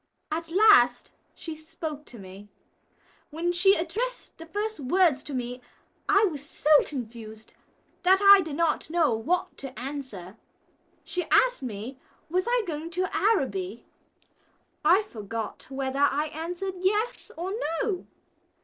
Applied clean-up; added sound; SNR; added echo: neural separator model SepFormer DNS4.